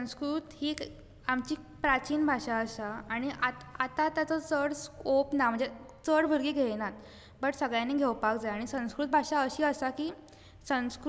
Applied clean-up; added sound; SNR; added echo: none; none; none; none.